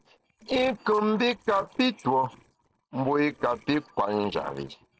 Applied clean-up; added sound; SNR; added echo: neural separator model SepFormer DNS4.